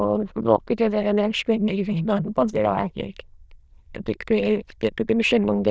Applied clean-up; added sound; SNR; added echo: neural diffusion model UNIVERSE++.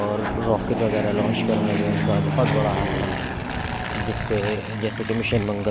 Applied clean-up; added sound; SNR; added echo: none; Fixed-wing aircraft, airplane; 1 dB; none.